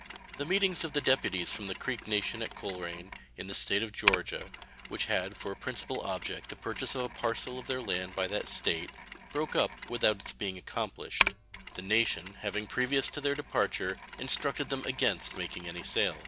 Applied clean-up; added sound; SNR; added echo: none; Mechanisms; 6 dB; none.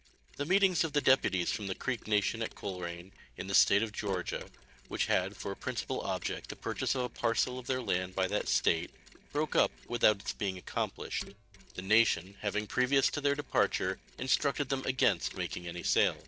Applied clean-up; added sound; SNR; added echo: neural separator model SepFormer DNS4.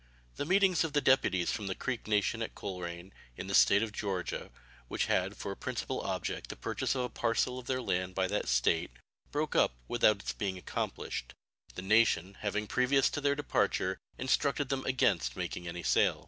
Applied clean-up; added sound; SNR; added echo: none; none; none; none.